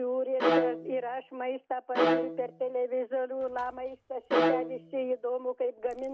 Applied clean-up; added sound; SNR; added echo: none; Bowed string instrument; -1 dB; none.